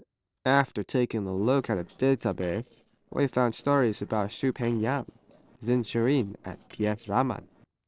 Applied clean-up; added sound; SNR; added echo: neural separator model SepFormer DNS4.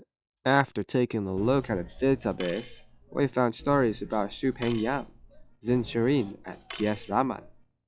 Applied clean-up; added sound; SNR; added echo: classical method log-MMSE.